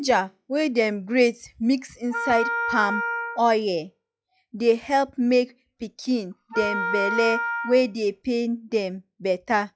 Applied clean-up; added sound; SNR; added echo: classical method log-MMSE.